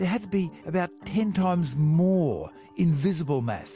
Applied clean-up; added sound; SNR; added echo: none; none; none; none.